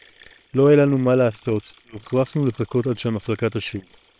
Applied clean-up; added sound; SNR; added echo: neural separator model SepFormer WHAM!.